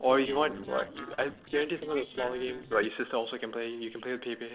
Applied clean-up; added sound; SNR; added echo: neural separator model SepFormer DNS4.